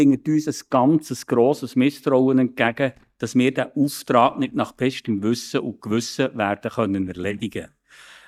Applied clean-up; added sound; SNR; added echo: neural mask model DeepFilterNet 3.